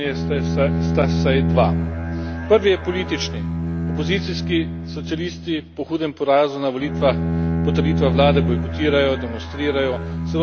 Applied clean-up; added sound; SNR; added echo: none; Bowed string instrument; 1 dB; none.